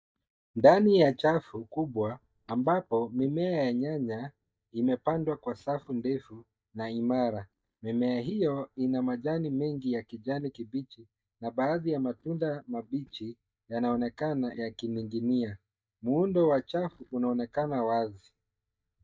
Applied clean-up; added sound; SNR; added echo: neural mask model DeepFilterNet 3.